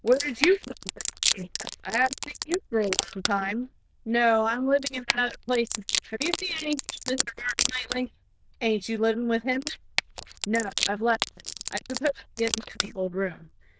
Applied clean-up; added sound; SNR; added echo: neural diffusion model UNIVERSE++.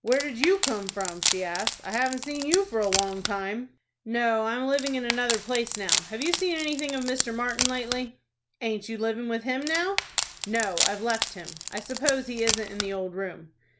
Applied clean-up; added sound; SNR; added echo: none; Wood; 2 dB; none.